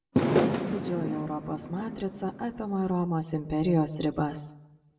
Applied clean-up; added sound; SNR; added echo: none; Fireworks; 0 dB; reverberation time 0.6 s.